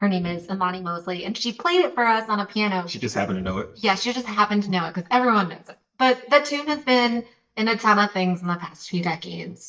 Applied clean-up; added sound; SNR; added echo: neural mask model DeepFilterNet 3.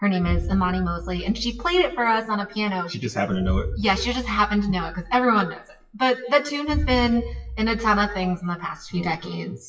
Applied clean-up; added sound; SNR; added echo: classical method WPE with log-MMSE.